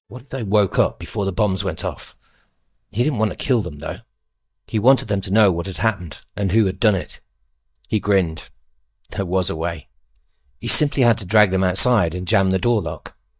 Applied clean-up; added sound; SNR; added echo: neural mask model DeepFilterNet 3.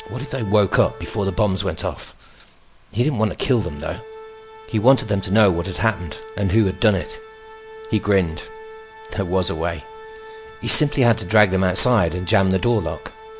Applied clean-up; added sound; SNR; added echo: none; Organ; 18 dB; none.